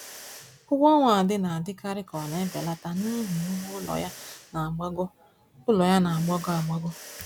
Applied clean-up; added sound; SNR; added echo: none; Mechanisms; 19 dB; none.